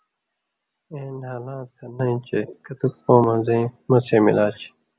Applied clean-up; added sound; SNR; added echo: none; none; none; none.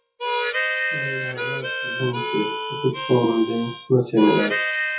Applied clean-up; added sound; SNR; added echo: classical method WPE with log-MMSE.